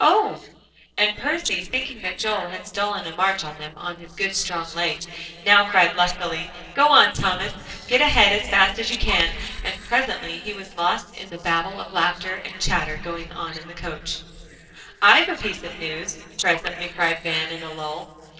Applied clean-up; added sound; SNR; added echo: neural separator model SepFormer DNS4.